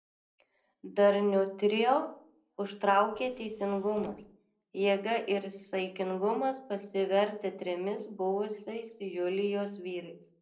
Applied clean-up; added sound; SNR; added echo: neural separator model SepFormer DNS4.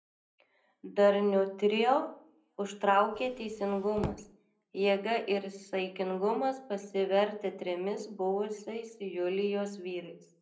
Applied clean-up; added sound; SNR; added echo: none; Drawer open or close; 12 dB; reverberation time 0.5 s.